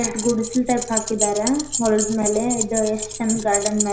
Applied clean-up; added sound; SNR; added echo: none; Keys jangling; 5 dB; reverberation time 0.5 s.